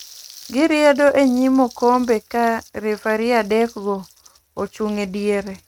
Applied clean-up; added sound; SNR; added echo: neural mask model RNNoise.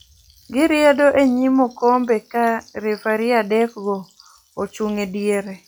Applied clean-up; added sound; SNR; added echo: classical method log-MMSE.